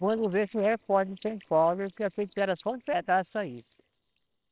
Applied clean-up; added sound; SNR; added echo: neural separator model SepFormer WHAMR!.